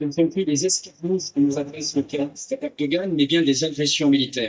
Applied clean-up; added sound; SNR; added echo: neural mask model DeepFilterNet 3.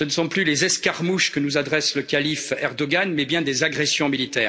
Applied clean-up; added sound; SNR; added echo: none; none; none; none.